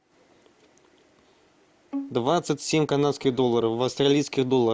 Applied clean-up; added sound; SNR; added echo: none; Bowed string instrument; 15 dB; none.